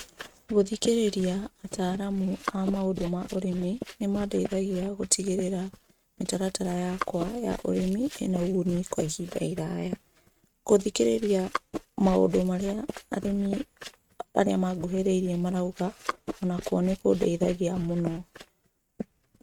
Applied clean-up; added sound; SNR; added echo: neural mask model RNNoise.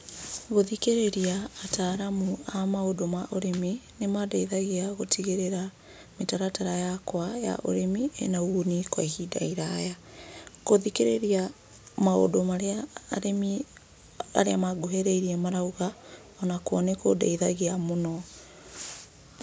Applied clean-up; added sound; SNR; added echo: none; none; none; none.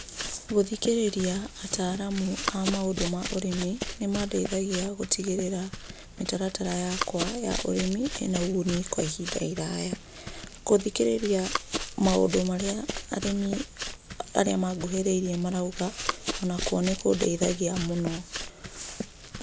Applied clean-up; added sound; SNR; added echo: none; Run; 8 dB; none.